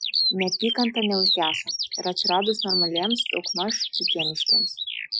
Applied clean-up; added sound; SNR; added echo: classical method Wiener filter.